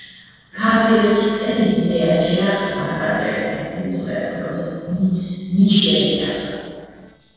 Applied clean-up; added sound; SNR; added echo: neural separator model SepFormer DNS4.